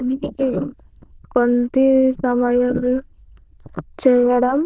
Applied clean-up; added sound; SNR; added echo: neural diffusion model UNIVERSE++.